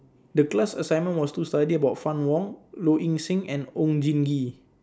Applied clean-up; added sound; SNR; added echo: none; none; none; none.